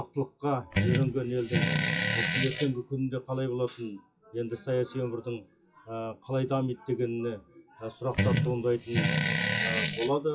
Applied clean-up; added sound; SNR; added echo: classical method WPE with log-MMSE.